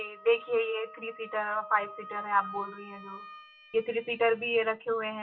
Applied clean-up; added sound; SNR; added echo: classical method WPE with log-MMSE.